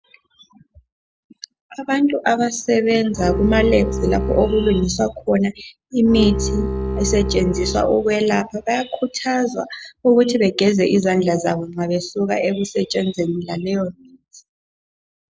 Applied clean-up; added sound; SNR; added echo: none; Bowed string instrument; 4 dB; none.